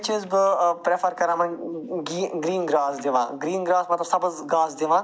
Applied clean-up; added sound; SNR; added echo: none; none; none; none.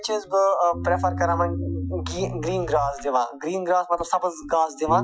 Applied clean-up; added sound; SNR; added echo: classical method Wiener filter.